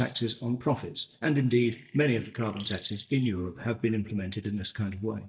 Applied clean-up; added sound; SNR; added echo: neural mask model DeepFilterNet 3.